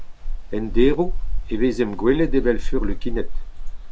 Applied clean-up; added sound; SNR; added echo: none; Fire; -2 dB; none.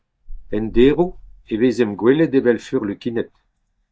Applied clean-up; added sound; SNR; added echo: neural mask model DeepFilterNet 3.